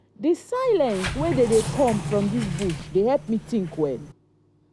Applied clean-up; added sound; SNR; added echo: none; Sliding door; 8 dB; none.